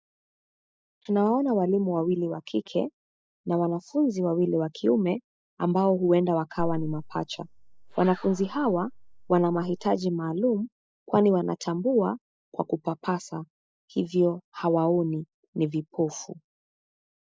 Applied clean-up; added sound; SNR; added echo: neural mask model DeepFilterNet 3.